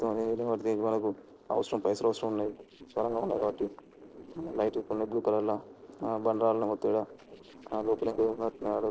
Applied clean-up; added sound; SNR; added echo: neural separator model SepFormer DNS4.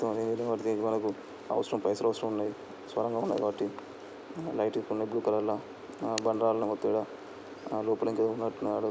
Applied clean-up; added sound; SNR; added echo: none; none; none; none.